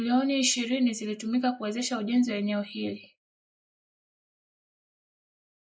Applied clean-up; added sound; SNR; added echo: neural mask model Resemble Enhance denoiser.